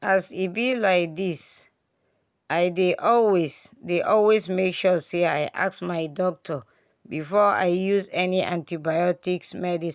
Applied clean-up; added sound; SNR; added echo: none; none; none; none.